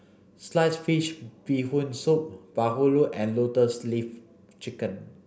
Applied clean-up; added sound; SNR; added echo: none; none; none; none.